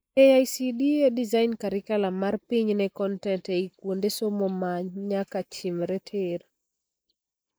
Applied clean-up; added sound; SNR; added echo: neural mask model Resemble Enhance denoiser.